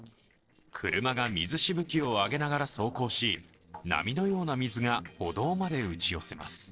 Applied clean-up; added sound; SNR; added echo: neural separator model SepFormer DNS4.